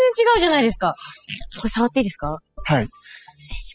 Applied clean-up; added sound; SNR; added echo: classical method spectral subtraction.